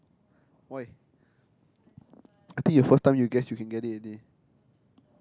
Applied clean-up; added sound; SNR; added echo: none; none; none; none.